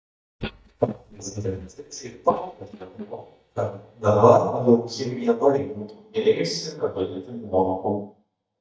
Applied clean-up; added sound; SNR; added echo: neural mask model DeepFilterNet 3.